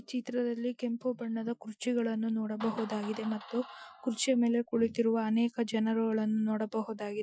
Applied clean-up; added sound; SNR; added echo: classical method Wiener filter.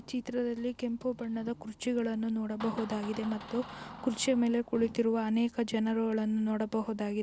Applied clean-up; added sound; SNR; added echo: none; Door; 18 dB; none.